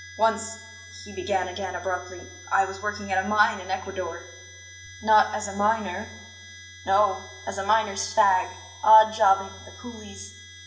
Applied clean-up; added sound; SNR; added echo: none; Harmonica; 19 dB; reverberation time 1.0 s.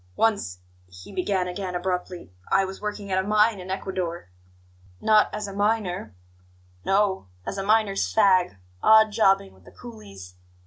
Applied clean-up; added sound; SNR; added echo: none; none; none; none.